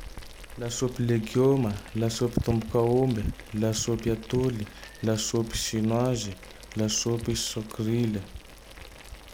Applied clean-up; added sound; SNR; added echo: none; Boiling; 17 dB; none.